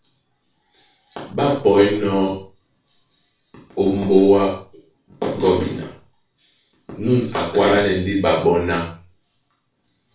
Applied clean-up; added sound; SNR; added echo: none; none; none; reverberation time 0.4 s.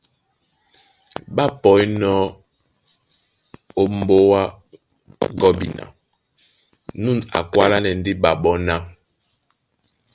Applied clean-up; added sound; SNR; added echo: none; none; none; none.